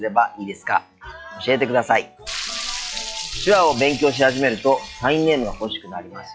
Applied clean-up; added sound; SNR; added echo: classical method log-MMSE.